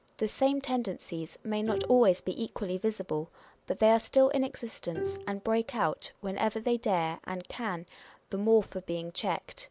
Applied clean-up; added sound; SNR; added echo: none; Bowed string instrument; 13 dB; none.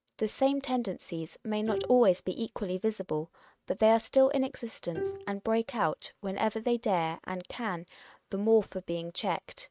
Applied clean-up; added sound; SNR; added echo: neural mask model RNNoise.